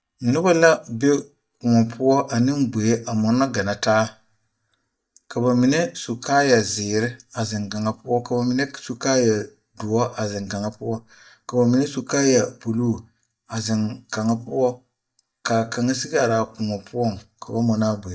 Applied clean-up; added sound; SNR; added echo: neural mask model DeepFilterNet 3.